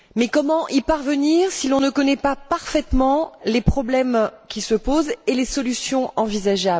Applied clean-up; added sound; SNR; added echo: none; none; none; none.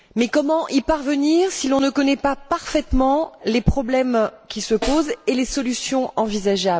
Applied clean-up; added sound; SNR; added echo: none; Snare drum; 14 dB; none.